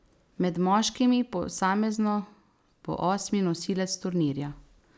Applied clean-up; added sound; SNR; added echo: none; none; none; none.